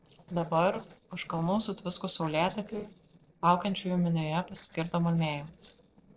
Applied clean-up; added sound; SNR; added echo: neural separator model SepFormer DNS4.